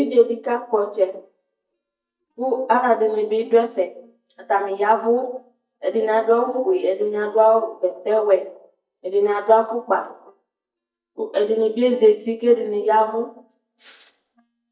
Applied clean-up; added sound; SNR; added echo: neural mask model DeepFilterNet 3.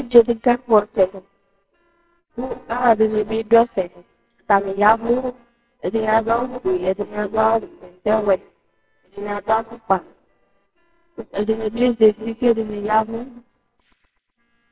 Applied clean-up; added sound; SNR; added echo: neural separator model SepFormer WHAMR!.